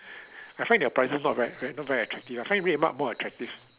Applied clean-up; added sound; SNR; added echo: none; none; none; none.